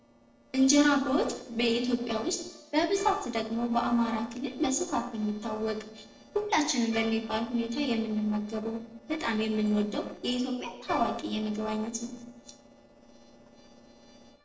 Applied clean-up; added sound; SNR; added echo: neural separator model SepFormer DNS4.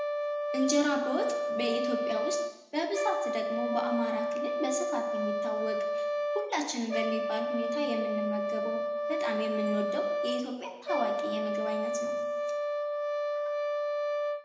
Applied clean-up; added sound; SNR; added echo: none; Brass instrument; -3 dB; reverberation time 0.9 s.